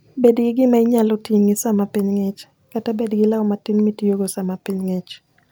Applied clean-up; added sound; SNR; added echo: none; none; none; none.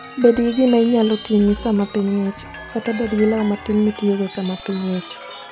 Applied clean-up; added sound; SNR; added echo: none; Chime; 12 dB; none.